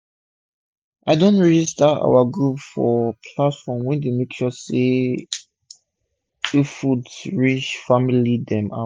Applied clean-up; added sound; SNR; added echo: neural mask model DeepFilterNet 3.